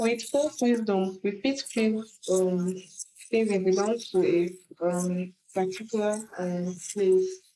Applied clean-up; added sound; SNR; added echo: neural mask model Resemble Enhance denoiser.